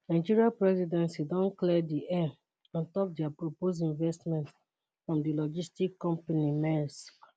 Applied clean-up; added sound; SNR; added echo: none; none; none; none.